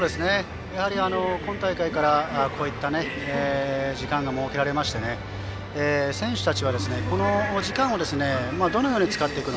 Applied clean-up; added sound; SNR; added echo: none; none; none; none.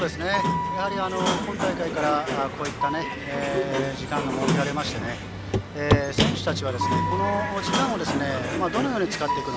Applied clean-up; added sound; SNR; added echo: none; Sliding door + Walk, footsteps / Run / Wood; 0 dB; none.